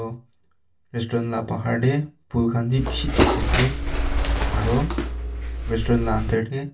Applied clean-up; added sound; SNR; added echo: none; Bird; -2 dB; reverberation time 0.2 s.